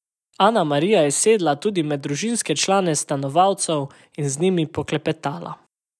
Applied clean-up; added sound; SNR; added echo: none; none; none; none.